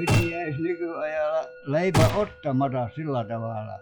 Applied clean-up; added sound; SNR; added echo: classical method log-MMSE.